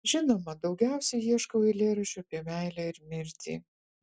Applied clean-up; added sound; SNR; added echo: none; none; none; none.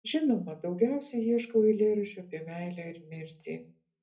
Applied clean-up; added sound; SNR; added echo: none; none; none; reverberation time 0.3 s.